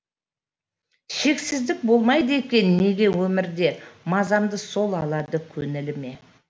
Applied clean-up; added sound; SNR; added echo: none; none; none; none.